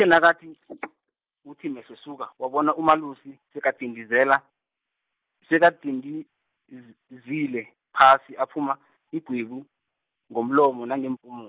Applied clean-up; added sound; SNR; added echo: neural mask model Resemble Enhance denoiser.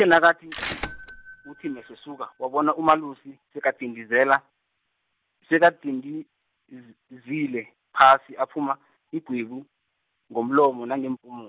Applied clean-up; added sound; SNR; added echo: none; Bell / Mechanisms; 14 dB; none.